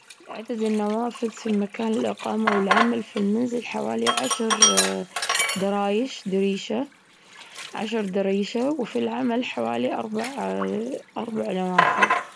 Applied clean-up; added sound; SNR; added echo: none; Sink (filling or washing); 2 dB; none.